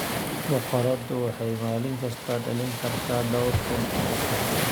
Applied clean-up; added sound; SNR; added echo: none; Waves, surf; 2 dB; none.